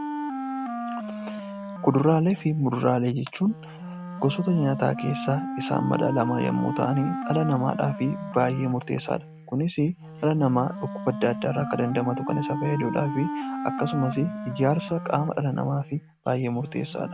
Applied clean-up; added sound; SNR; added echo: none; Wind instrument, woodwind instrument; 8 dB; none.